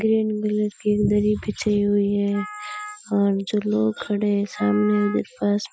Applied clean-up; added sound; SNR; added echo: classical method Wiener filter.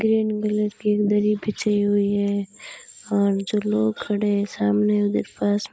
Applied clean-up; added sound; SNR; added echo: neural mask model Resemble Enhance denoiser.